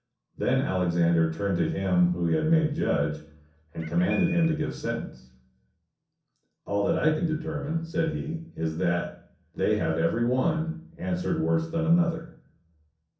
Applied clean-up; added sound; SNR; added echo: none; Bird; 13 dB; reverberation time 0.6 s.